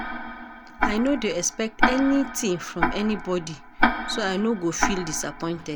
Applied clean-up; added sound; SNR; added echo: none; Tick-tock; 1 dB; none.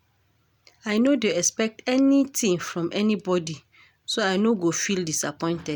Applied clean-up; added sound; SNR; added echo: none; none; none; none.